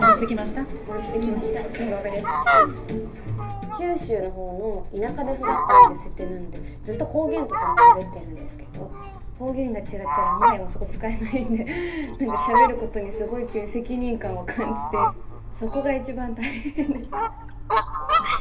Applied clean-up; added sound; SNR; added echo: none; Fowl; -5 dB; reverberation time 0.3 s.